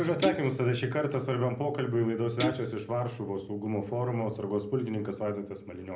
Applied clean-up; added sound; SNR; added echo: none; Guitar; 8 dB; reverberation time 0.5 s.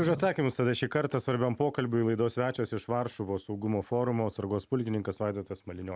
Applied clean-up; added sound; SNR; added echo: none; none; none; none.